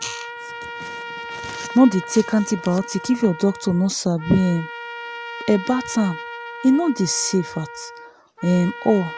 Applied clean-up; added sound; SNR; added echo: none; Trumpet; 13 dB; none.